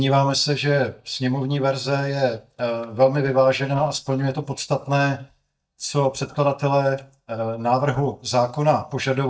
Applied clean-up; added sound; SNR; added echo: neural mask model DeepFilterNet 3.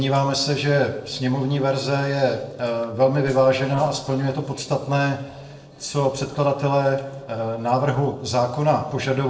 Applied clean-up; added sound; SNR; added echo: neural separator model SepFormer DNS4.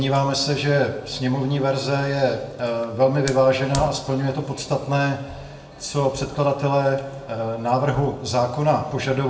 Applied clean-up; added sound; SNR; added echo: none; Fire; 17 dB; reverberation time 0.9 s.